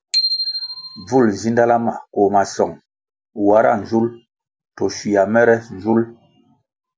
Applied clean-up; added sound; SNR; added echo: none; Bicycle bell; 8 dB; none.